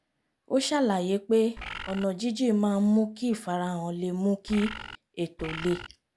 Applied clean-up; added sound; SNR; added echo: none; Bird; 11 dB; none.